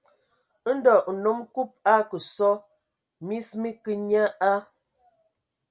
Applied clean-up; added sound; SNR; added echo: none; none; none; none.